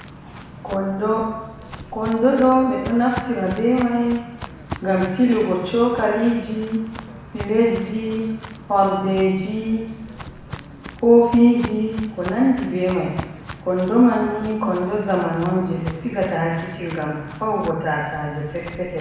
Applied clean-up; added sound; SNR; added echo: none; Walk, footsteps; 15 dB; reverberation time 1.1 s.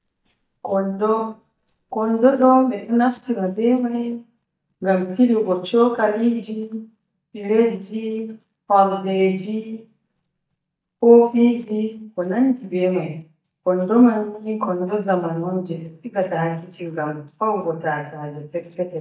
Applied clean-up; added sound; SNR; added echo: neural mask model DeepFilterNet 3.